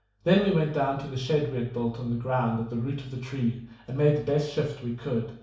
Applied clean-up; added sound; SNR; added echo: none; none; none; reverberation time 0.6 s.